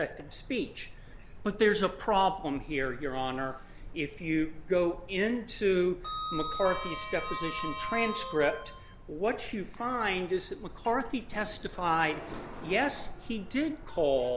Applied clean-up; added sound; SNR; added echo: none; Sliding door; 13 dB; none.